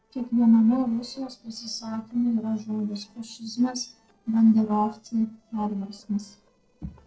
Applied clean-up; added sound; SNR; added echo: neural separator model SepFormer DNS4.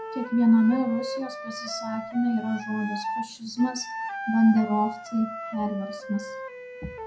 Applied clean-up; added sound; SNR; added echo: none; Wind instrument, woodwind instrument; 9 dB; reverberation time 0.2 s.